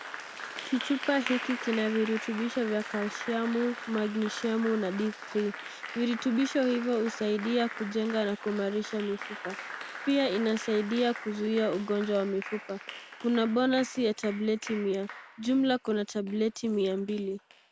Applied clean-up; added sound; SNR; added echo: none; Applause; 12 dB; none.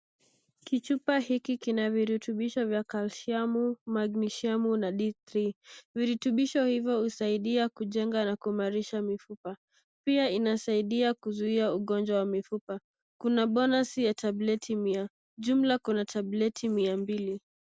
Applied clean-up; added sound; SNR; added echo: none; none; none; none.